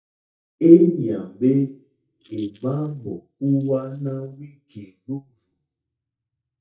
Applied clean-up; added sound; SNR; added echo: neural mask model DeepFilterNet 3.